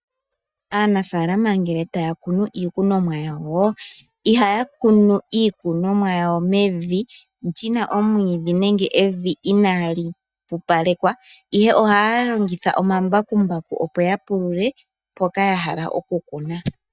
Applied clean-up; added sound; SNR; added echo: neural mask model DeepFilterNet 3.